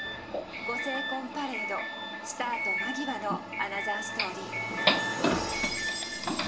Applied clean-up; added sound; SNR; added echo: none; Doorbell; -2 dB; reverberation time 1.8 s.